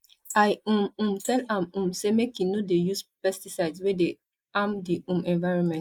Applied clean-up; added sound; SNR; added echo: neural mask model Resemble Enhance denoiser.